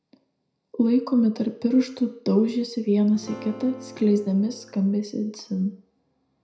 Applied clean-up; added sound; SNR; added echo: none; Acoustic guitar / Strum; 17 dB; reverberation time 0.4 s.